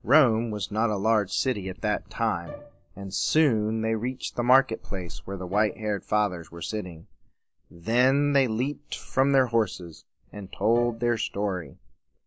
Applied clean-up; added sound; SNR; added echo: none; Bowed string instrument; 18 dB; none.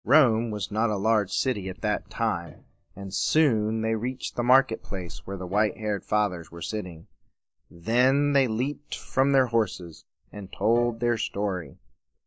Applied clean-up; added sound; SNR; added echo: neural mask model DeepFilterNet 3.